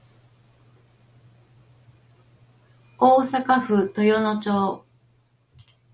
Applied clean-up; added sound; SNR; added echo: none; none; none; none.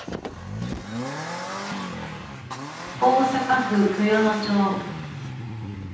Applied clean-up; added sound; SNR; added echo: none; Accelerating, revving, vroom; 7 dB; reverberation time 0.8 s.